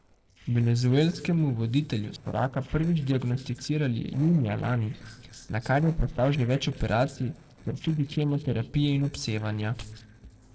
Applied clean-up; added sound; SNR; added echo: neural separator model SepFormer DNS4.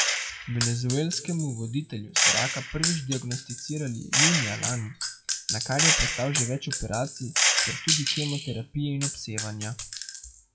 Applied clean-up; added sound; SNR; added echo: classical method WPE with log-MMSE.